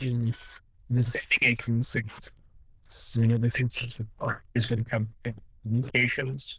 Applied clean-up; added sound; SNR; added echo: neural diffusion model UNIVERSE++.